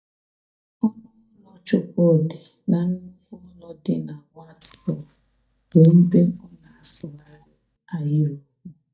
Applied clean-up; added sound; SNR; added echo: neural mask model DeepFilterNet 3.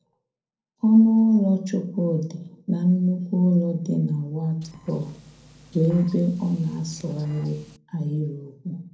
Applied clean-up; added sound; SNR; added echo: neural separator model SepFormer DNS4.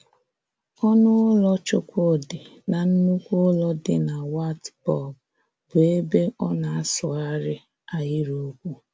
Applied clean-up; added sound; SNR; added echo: none; none; none; none.